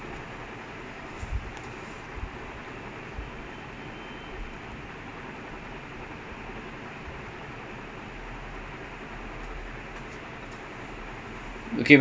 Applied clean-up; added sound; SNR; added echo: none; none; none; none.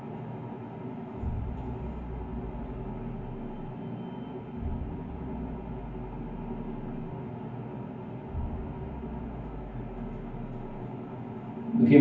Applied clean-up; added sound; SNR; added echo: none; Explosion; 9 dB; reverberation time 0.9 s.